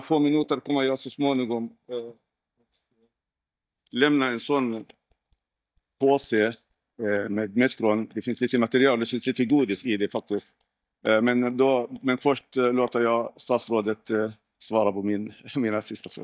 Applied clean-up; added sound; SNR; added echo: neural mask model DeepFilterNet 3.